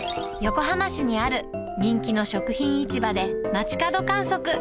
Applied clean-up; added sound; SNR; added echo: none; Purr; 17 dB; none.